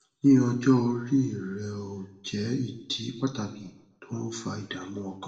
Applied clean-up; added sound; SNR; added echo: none; none; none; reverberation time 0.7 s.